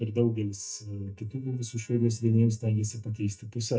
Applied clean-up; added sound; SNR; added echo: neural mask model DeepFilterNet 3.